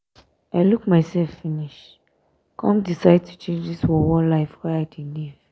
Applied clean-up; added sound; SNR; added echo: none; none; none; none.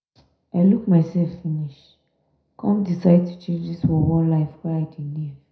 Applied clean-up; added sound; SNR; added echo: none; none; none; reverberation time 0.5 s.